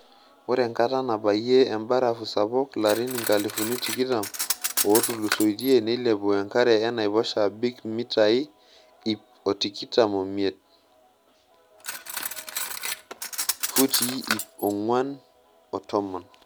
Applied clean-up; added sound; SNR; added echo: none; Cutlery, silverware; 6 dB; none.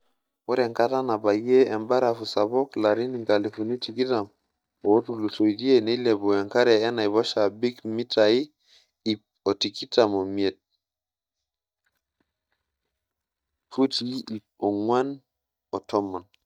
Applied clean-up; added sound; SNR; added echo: neural mask model DeepFilterNet 3.